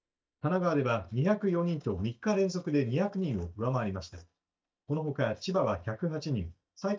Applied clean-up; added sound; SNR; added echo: neural mask model DeepFilterNet 3.